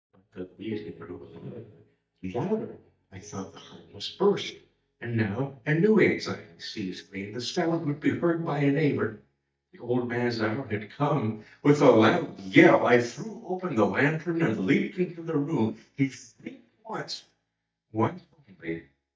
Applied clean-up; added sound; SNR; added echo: neural mask model DeepFilterNet 3.